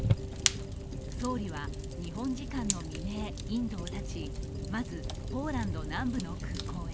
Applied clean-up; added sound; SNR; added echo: none; Fire; -2 dB; none.